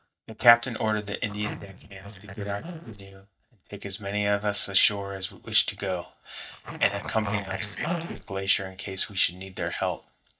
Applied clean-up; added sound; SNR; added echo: neural mask model DeepFilterNet 3.